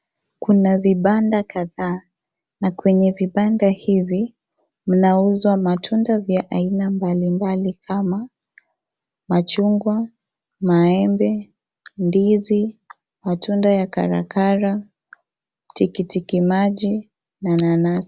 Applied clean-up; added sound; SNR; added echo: none; none; none; none.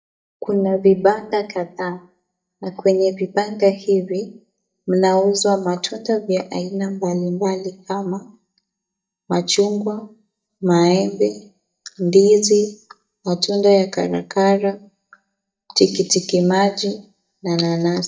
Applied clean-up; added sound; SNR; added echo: neural mask model DeepFilterNet 3.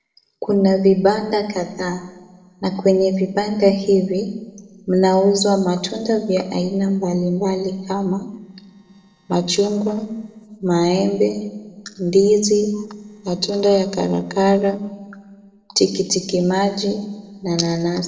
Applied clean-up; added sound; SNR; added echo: neural separator model SepFormer DNS4.